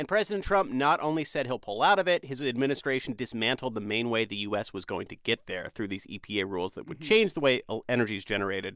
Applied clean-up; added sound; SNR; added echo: none; none; none; none.